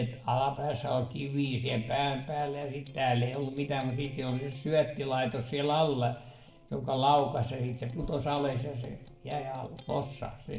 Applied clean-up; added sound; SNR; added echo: neural separator model SepFormer DNS4.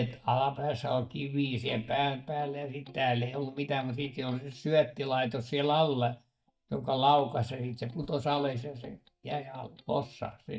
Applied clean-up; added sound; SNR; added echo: neural mask model DeepFilterNet 3.